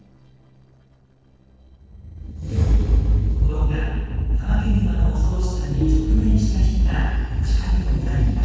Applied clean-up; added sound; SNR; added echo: neural separator model SepFormer DNS4.